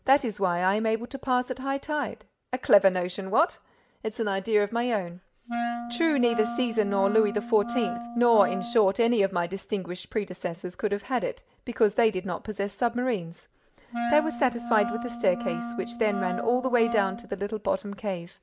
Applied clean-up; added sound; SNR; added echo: none; Wind instrument, woodwind instrument; 7 dB; none.